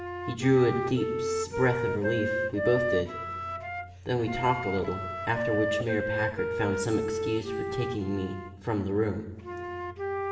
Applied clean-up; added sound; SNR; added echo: none; Wind instrument, woodwind instrument; 3 dB; reverberation time 2.5 s.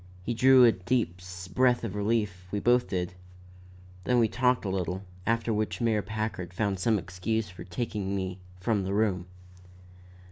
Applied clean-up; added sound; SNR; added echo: none; none; none; none.